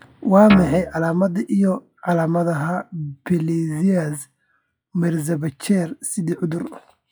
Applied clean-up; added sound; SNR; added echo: classical method log-MMSE.